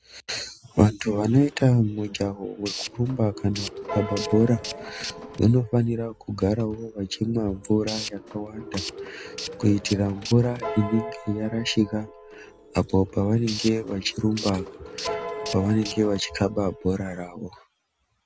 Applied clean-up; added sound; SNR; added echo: none; Tools + Piano; 12 dB; none.